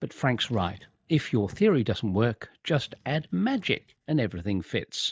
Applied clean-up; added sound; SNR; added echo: neural mask model DeepFilterNet 3.